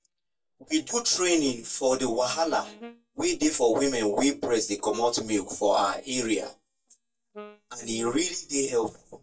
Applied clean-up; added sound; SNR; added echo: neural mask model DeepFilterNet 3.